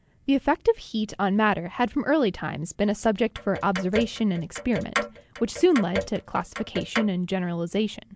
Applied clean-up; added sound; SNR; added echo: none; Clock; 8 dB; none.